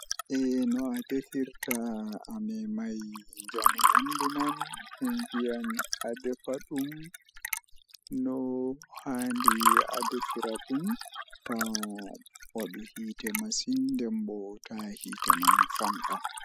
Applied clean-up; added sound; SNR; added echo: classical method spectral subtraction.